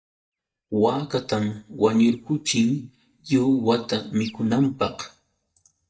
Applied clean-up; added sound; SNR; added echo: neural mask model DeepFilterNet 3.